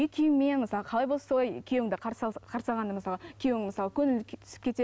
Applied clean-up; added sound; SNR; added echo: none; none; none; none.